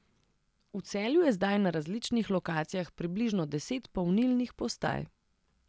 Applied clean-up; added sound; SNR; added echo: none; none; none; none.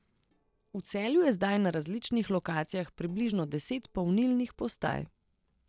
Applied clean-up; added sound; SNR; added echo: neural separator model SepFormer DNS4.